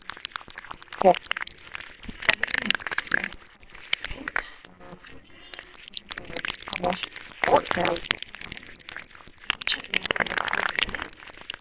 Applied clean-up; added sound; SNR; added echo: neural separator model SepFormer WHAMR!.